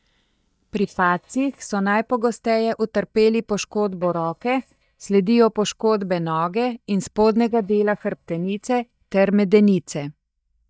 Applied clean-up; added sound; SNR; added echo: neural mask model DeepFilterNet 3.